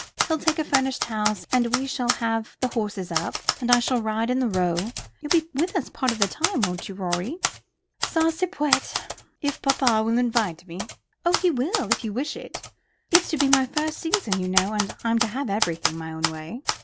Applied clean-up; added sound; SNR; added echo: none; Typewriter; 4 dB; none.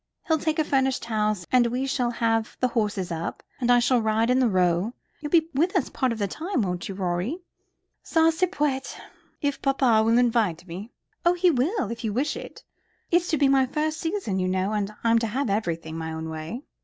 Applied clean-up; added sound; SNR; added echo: none; none; none; none.